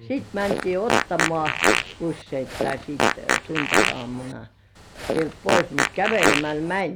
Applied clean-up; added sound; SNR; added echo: none; Fart; -3 dB; none.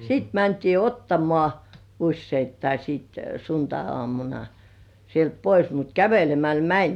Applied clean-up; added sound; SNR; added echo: none; none; none; none.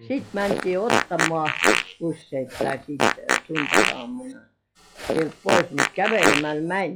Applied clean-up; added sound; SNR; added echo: classical method log-MMSE.